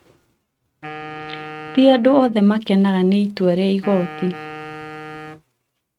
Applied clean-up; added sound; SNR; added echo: neural mask model RNNoise.